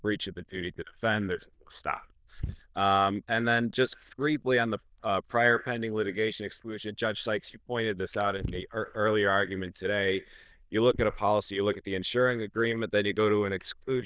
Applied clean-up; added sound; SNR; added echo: neural diffusion model UNIVERSE++.